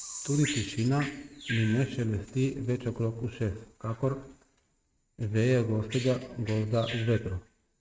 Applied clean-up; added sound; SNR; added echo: neural mask model RNNoise.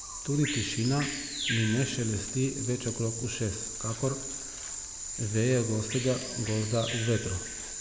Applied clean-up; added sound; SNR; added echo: none; Bird vocalization, bird call, bird song; 6 dB; none.